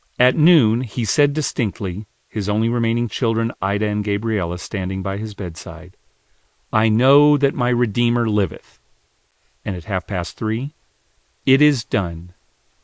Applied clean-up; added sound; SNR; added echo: neural mask model Resemble Enhance denoiser.